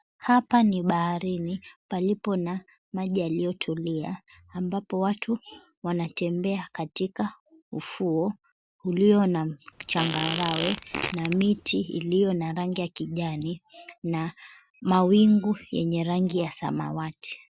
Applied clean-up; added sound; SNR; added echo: none; Fart; 6 dB; none.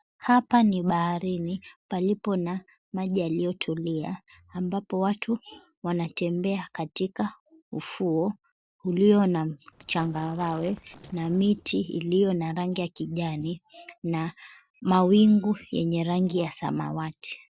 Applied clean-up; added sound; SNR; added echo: neural separator model SepFormer DNS4.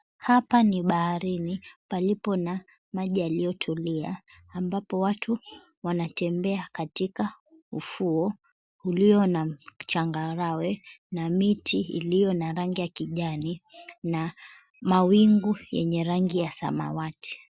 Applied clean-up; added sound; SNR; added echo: none; none; none; none.